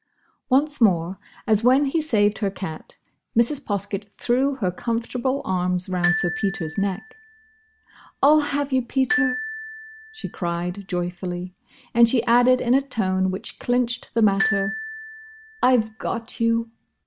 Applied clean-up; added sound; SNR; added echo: none; Glockenspiel; 9 dB; none.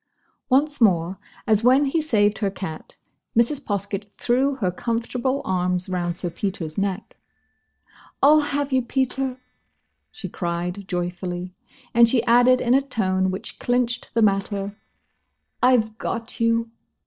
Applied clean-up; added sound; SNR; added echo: neural separator model SepFormer DNS4.